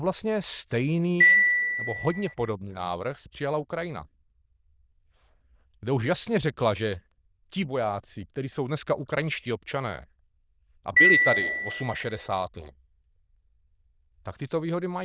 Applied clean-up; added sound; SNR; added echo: neural diffusion model UNIVERSE++.